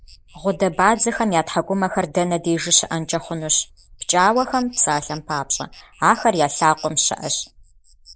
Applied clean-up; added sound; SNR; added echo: neural mask model Resemble Enhance denoiser.